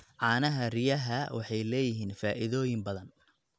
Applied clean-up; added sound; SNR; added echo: none; none; none; none.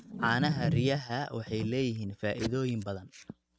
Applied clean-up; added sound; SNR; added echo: neural mask model RNNoise.